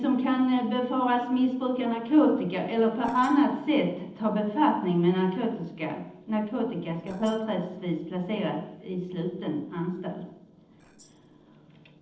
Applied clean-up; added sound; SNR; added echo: neural separator model SepFormer DNS4.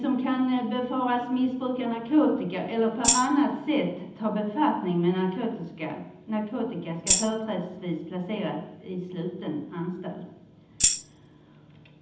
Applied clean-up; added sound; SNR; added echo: none; Tambourine; -2 dB; reverberation time 0.8 s.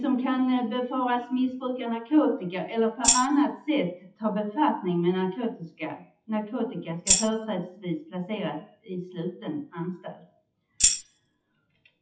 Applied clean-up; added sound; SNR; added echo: classical method WPE with log-MMSE.